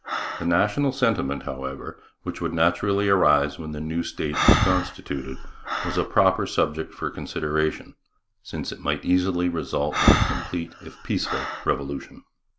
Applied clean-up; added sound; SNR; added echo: none; Breathing; 4 dB; none.